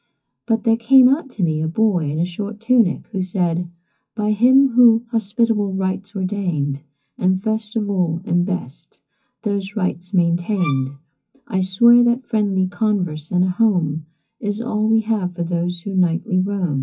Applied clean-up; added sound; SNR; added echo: classical method WPE with log-MMSE.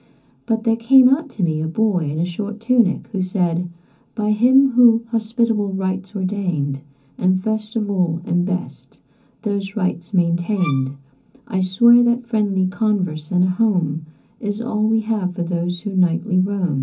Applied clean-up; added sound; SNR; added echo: none; Bowed string instrument; 15 dB; reverberation time 0.3 s.